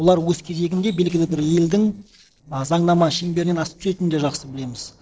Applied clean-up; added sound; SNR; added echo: neural separator model SepFormer DNS4.